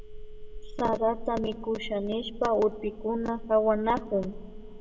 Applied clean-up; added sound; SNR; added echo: none; Telephone; 12 dB; reverberation time 0.8 s.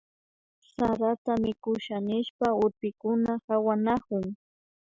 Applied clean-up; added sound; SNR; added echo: none; none; none; none.